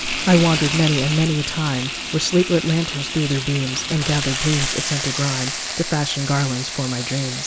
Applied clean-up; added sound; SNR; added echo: none; Frying (food); 5 dB; none.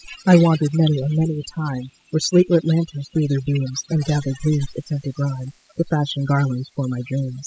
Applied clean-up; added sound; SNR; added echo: classical method spectral subtraction.